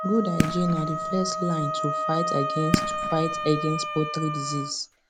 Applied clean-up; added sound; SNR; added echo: none; Wind instrument, woodwind instrument + Fireworks; 1 dB; none.